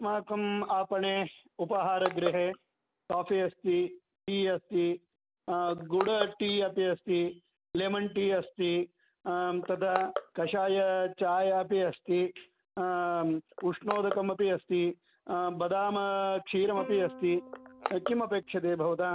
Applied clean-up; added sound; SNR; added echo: none; Plucked string instrument + Crushing; 14 dB; none.